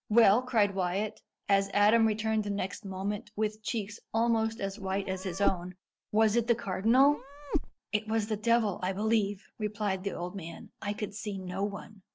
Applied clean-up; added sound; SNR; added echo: none; Meow; 5 dB; none.